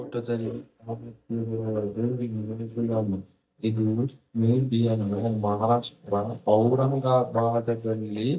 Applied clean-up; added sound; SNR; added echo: neural mask model DeepFilterNet 3.